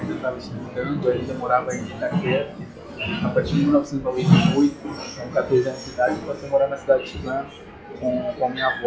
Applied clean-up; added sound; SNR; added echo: classical method log-MMSE.